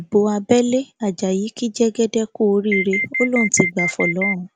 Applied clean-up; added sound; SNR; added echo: none; Alarm; 3 dB; none.